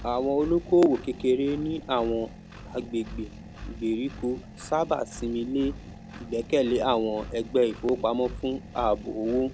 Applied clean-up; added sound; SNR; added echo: none; Engine; 15 dB; none.